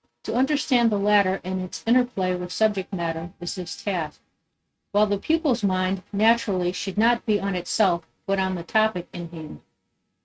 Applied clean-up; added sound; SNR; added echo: neural mask model RNNoise.